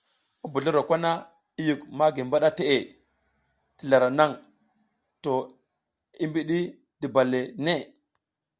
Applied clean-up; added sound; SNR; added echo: none; none; none; none.